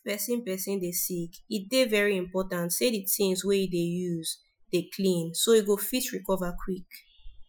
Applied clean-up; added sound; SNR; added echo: classical method Wiener filter.